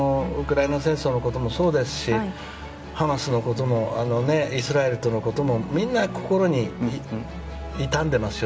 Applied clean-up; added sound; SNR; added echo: none; none; none; none.